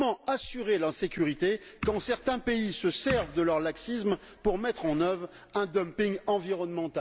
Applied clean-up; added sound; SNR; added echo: none; none; none; none.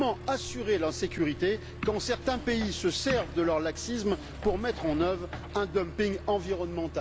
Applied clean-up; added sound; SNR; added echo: none; Accelerating, revving, vroom; 11 dB; none.